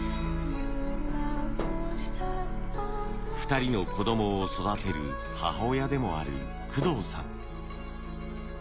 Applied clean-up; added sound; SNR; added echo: none; Thump, thud; 19 dB; none.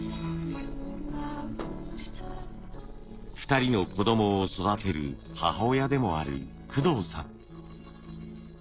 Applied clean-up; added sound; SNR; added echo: neural separator model SepFormer DNS4.